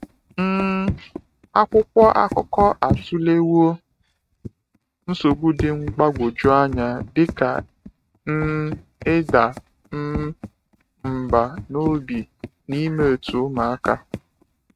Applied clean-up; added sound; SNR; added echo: neural mask model RNNoise.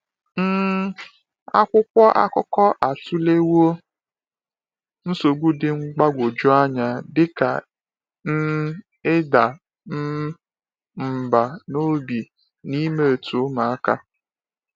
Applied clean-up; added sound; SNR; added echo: none; none; none; none.